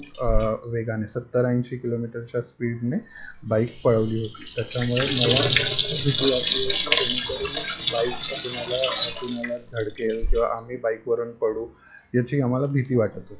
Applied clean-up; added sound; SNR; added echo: classical method log-MMSE.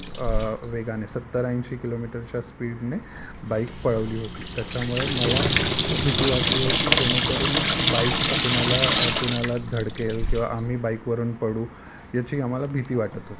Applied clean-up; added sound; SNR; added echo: none; Sink (filling or washing) / Water tap, faucet; -1 dB; none.